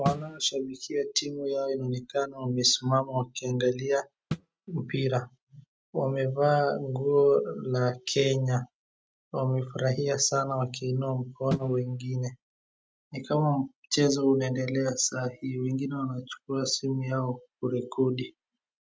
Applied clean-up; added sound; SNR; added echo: neural mask model RNNoise.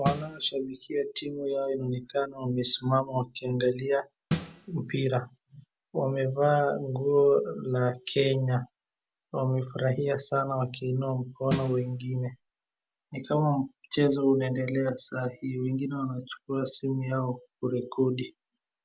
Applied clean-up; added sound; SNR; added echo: none; Snare drum; 7 dB; none.